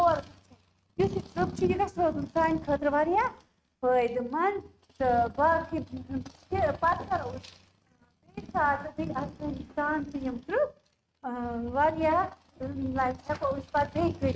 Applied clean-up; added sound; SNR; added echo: neural mask model RNNoise.